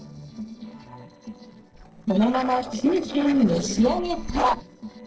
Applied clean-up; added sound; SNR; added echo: neural separator model SepFormer DNS4.